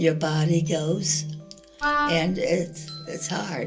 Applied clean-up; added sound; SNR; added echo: none; Wind instrument, woodwind instrument; 2 dB; reverberation time 0.2 s.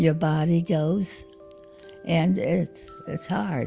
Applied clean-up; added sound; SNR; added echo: none; none; none; none.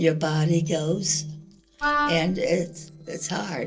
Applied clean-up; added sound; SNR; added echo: neural separator model SepFormer DNS4.